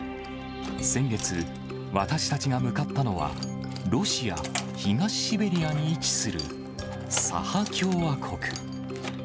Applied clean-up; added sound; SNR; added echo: none; Keys jangling; 14 dB; none.